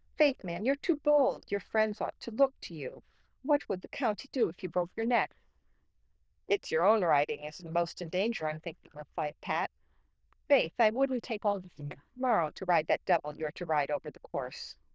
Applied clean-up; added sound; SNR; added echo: neural diffusion model UNIVERSE++.